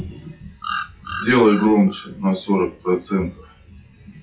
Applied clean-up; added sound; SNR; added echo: classical method WPE with log-MMSE.